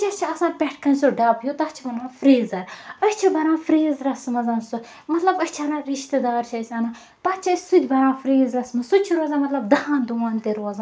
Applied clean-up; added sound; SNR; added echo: none; none; none; none.